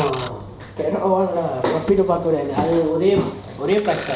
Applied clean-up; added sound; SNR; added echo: none; Motor vehicle (road); 16 dB; none.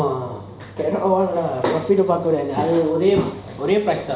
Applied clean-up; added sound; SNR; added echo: none; none; none; none.